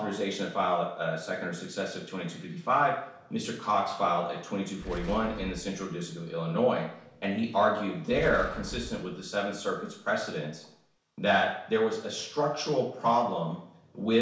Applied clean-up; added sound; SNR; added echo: none; Boom; 15 dB; reverberation time 0.6 s.